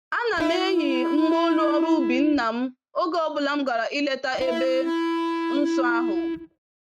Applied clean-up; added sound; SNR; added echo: neural mask model RNNoise.